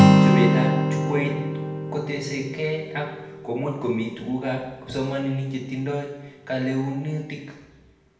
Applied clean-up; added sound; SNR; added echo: none; Acoustic guitar; -4 dB; reverberation time 0.9 s.